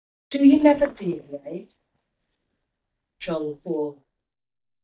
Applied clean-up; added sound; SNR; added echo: neural mask model DeepFilterNet 3.